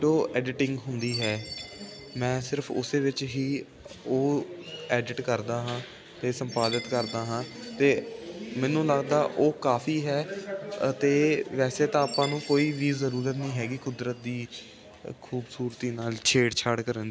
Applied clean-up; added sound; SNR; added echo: none; Chime; 18 dB; none.